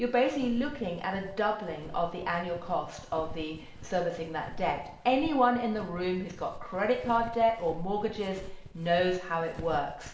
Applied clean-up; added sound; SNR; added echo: none; Walk, footsteps; 13 dB; reverberation time 0.6 s.